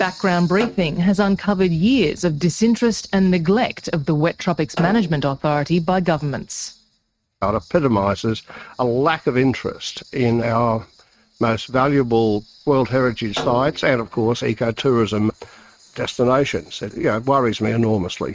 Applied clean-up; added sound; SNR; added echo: neural mask model RNNoise.